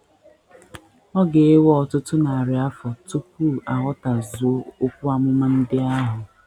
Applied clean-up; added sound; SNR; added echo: none; none; none; none.